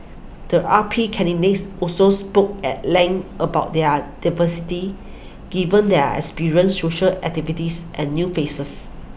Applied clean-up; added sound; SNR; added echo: none; none; none; none.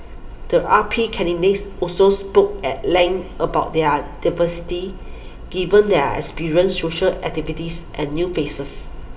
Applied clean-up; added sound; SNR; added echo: none; none; none; reverberation time 0.5 s.